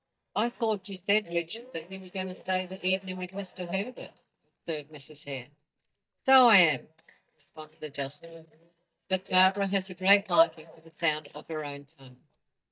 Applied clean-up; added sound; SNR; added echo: neural mask model DeepFilterNet 3.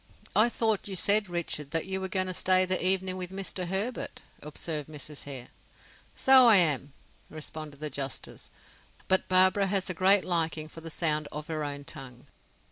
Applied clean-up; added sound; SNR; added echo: none; none; none; none.